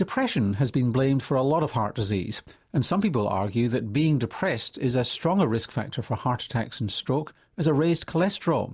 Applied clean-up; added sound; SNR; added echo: none; none; none; none.